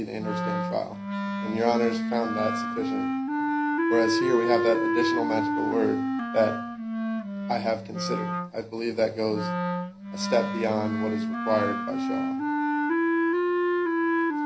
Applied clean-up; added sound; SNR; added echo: none; Wind instrument, woodwind instrument; -2 dB; reverberation time 0.4 s.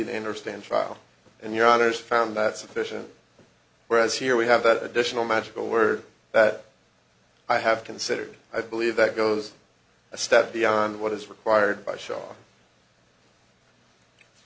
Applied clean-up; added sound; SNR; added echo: none; none; none; none.